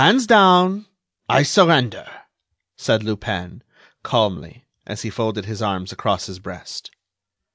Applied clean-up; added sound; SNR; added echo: none; none; none; none.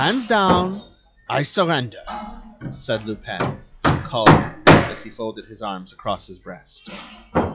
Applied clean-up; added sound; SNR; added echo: classical method log-MMSE.